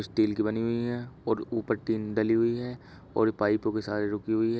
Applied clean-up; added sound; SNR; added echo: none; none; none; none.